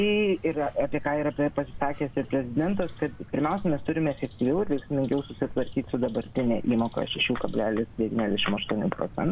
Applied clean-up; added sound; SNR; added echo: none; Bird / Insect; 11 dB; none.